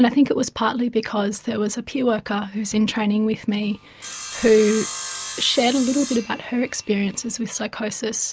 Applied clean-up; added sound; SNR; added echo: none; Sawing; 12 dB; none.